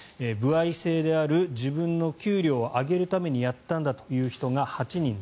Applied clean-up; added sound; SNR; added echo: none; none; none; none.